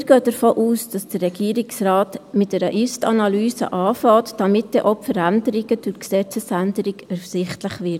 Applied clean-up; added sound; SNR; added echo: none; none; none; none.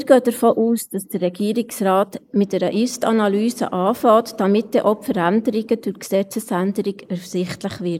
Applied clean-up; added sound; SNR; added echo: neural mask model Resemble Enhance denoiser.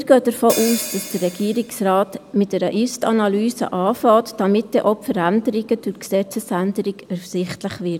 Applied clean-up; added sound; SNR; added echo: none; Hi-hat; 11 dB; none.